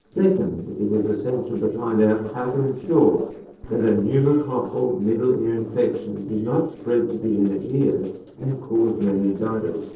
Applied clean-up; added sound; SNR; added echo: neural separator model SepFormer DNS4.